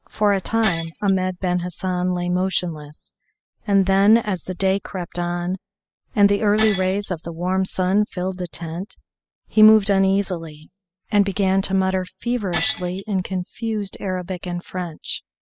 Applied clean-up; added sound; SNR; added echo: classical method spectral subtraction.